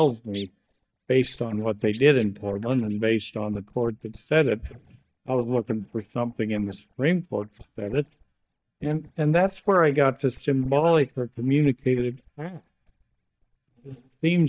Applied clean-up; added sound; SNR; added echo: neural mask model DeepFilterNet 3.